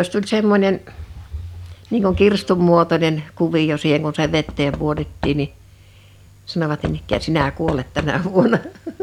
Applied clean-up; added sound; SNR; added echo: none; Knock / Wood; 16 dB; none.